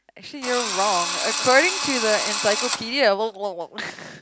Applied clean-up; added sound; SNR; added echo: none; Drill; 3 dB; none.